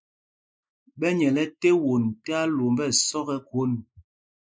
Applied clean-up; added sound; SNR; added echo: neural mask model Resemble Enhance denoiser.